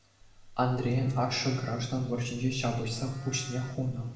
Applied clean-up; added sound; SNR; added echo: none; Livestock, farm animals, working animals; 18 dB; reverberation time 0.9 s.